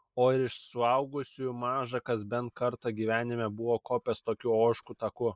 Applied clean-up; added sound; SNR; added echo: neural mask model Resemble Enhance denoiser.